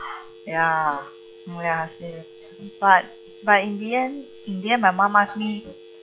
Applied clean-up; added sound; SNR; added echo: classical method log-MMSE.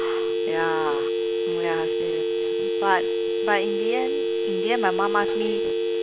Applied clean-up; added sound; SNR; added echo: none; Telephone; -5 dB; none.